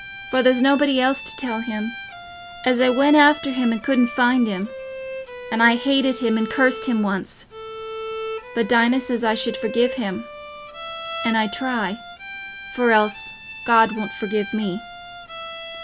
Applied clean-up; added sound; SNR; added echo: none; Bowed string instrument; 12 dB; none.